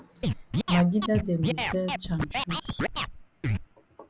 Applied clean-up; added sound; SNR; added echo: none; Scratching (performance technique); 1 dB; none.